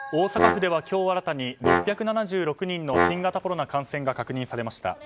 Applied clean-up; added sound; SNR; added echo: none; Brass instrument; 1 dB; none.